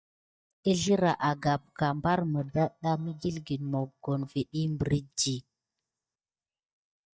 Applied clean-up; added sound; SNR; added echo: neural mask model DeepFilterNet 3.